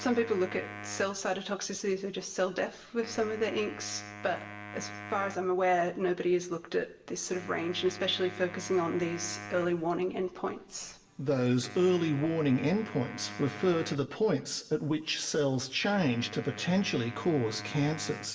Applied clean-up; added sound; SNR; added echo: none; Wind instrument, woodwind instrument; 15 dB; reverberation time 0.7 s.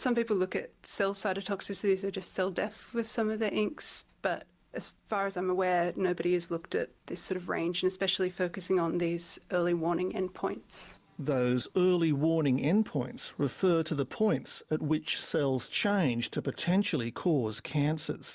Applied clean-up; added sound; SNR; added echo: none; none; none; none.